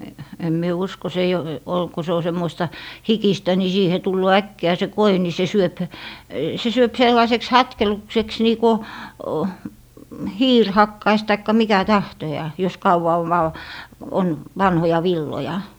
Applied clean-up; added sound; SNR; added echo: none; none; none; none.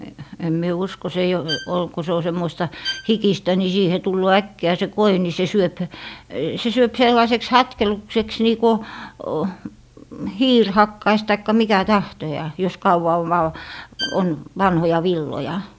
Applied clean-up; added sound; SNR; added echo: none; Bowed string instrument; 13 dB; none.